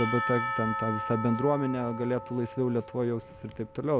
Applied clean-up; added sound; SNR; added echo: none; Church bell / Percussion; 6 dB; none.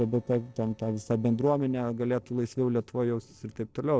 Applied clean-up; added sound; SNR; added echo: neural separator model SepFormer DNS4.